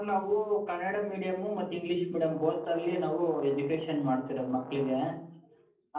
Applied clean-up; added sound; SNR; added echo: neural separator model SepFormer DNS4.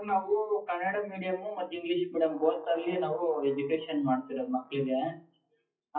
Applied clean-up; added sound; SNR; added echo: classical method WPE with log-MMSE.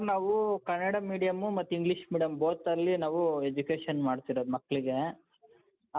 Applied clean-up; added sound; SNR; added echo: none; none; none; none.